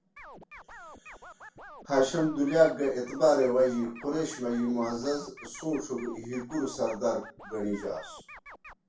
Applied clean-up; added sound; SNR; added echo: none; Scratching (performance technique); 18 dB; reverberation time 0.3 s.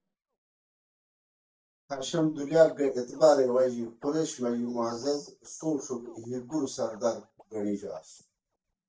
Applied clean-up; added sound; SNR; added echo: neural mask model DeepFilterNet 3.